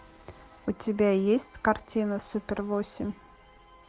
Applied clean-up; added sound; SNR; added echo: none; none; none; none.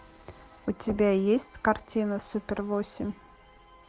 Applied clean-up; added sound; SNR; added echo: none; Knock; 16 dB; none.